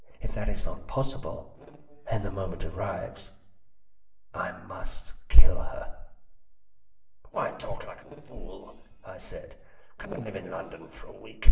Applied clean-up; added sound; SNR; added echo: neural separator model SepFormer DNS4.